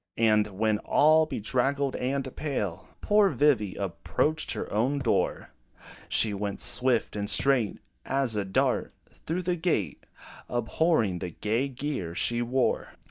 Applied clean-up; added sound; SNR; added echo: neural mask model DeepFilterNet 3.